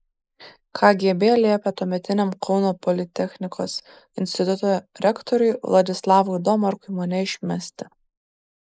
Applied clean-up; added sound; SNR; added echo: neural mask model Resemble Enhance denoiser.